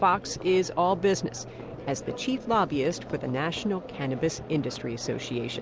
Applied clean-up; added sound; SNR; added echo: none; none; none; none.